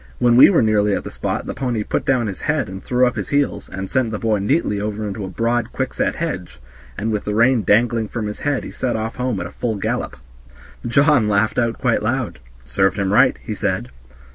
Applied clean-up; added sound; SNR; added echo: none; none; none; none.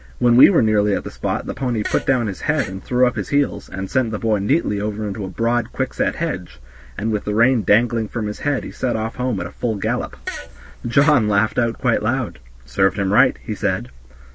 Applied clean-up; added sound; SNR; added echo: none; Fart; 14 dB; none.